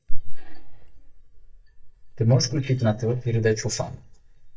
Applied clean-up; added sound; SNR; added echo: neural mask model DeepFilterNet 3.